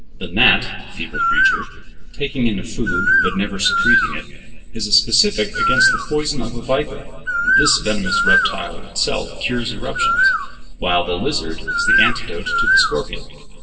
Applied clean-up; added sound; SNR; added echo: none; Bird; 0 dB; reverberation time 2.0 s.